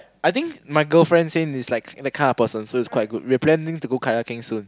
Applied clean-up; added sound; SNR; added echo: none; none; none; none.